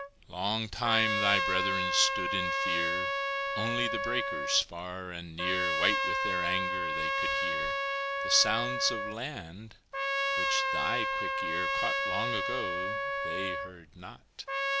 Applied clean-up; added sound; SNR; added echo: none; Trumpet; -3 dB; none.